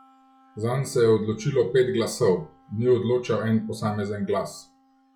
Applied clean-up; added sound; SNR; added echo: classical method log-MMSE.